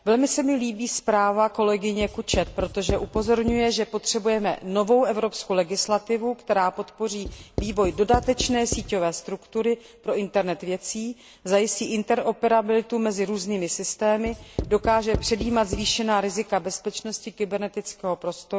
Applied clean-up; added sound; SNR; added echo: none; Writing; 8 dB; none.